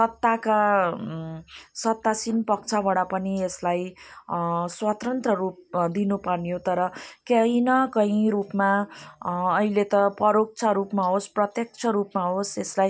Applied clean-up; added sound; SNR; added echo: none; none; none; none.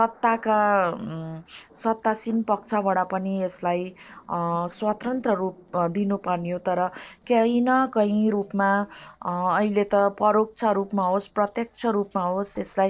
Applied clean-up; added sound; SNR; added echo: neural separator model SepFormer DNS4.